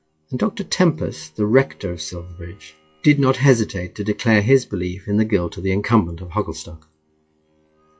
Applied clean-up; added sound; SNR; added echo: classical method WPE with log-MMSE.